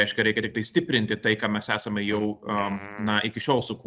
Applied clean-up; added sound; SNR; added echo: neural mask model RNNoise.